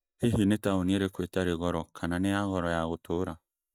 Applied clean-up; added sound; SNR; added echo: neural mask model DeepFilterNet 3.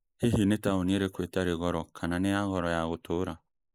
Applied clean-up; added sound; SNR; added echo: neural mask model Resemble Enhance denoiser.